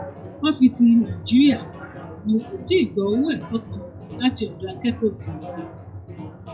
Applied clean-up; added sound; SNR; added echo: classical method WPE with log-MMSE.